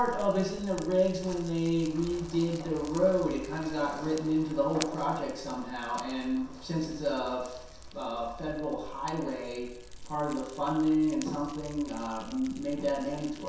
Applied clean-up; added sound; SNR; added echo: none; Fire; 15 dB; reverberation time 0.7 s.